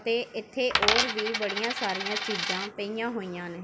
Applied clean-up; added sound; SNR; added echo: none; Coin (dropping); -2 dB; none.